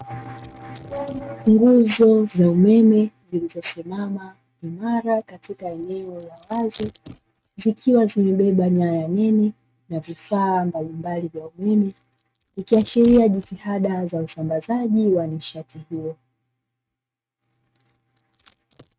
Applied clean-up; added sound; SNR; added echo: neural mask model RNNoise.